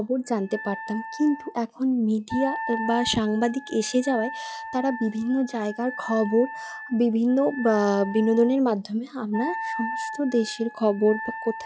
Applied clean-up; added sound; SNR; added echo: classical method log-MMSE.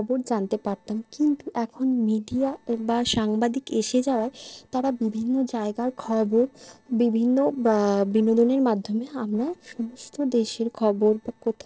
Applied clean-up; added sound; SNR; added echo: neural separator model SepFormer DNS4.